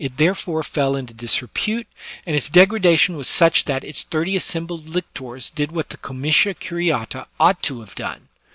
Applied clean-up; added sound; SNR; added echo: none; none; none; none.